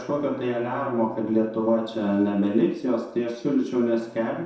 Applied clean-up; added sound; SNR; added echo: neural separator model SepFormer DNS4.